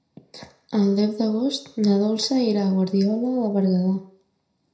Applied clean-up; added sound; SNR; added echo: none; none; none; reverberation time 0.5 s.